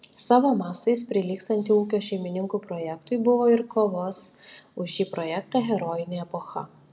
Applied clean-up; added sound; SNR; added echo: none; none; none; none.